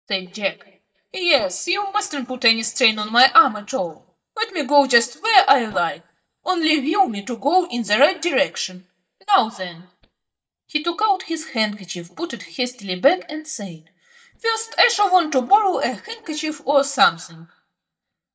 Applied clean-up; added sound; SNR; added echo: neural mask model DeepFilterNet 3.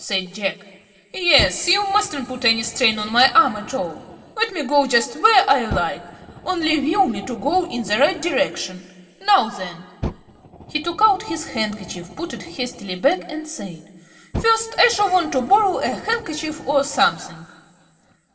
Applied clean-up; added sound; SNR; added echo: none; Fire; 16 dB; reverberation time 1.7 s.